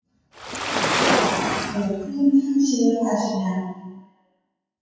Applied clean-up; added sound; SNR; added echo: classical method WPE with log-MMSE.